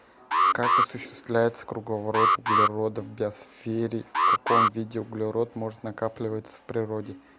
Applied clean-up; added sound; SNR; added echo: none; Alarm; -4 dB; none.